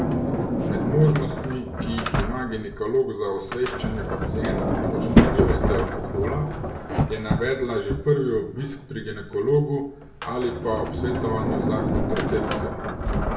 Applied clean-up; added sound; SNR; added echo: none; Sliding door; -1 dB; reverberation time 0.9 s.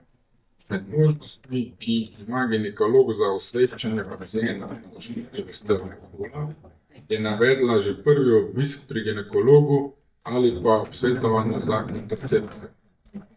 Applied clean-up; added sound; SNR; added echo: neural mask model DeepFilterNet 3.